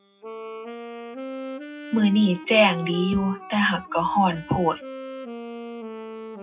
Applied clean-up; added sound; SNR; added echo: classical method WPE with log-MMSE.